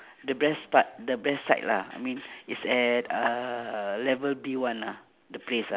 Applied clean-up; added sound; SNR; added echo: none; none; none; none.